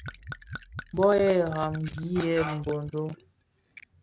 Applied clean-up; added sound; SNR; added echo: none; Gurgling / Chink, clink / Liquid; 15 dB; none.